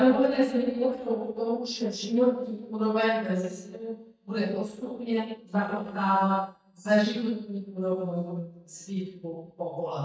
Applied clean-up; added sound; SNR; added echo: neural mask model DeepFilterNet 3.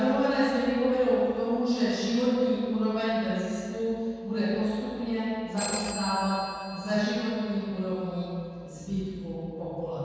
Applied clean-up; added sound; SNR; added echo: none; Telephone; 17 dB; reverberation time 2.1 s.